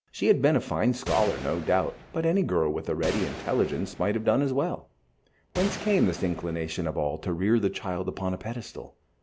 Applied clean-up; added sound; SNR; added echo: none; Gunshot, gunfire; 13 dB; none.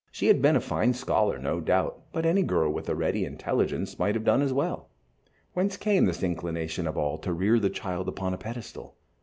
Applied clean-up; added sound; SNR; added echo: none; none; none; none.